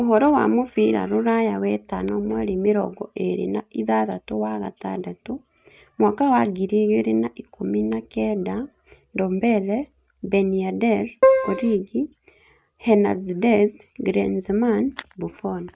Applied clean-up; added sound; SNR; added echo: neural mask model RNNoise.